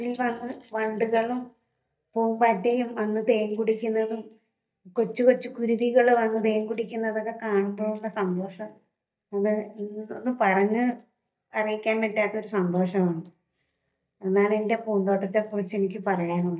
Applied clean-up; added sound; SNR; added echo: neural mask model DeepFilterNet 3.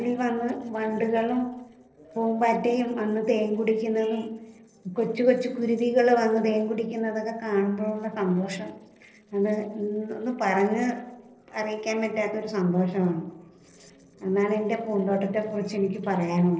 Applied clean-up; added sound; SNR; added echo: neural separator model SepFormer DNS4.